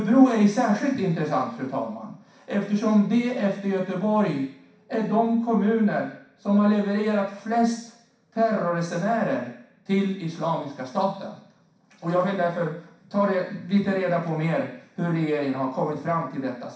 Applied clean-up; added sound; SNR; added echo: none; none; none; reverberation time 0.6 s.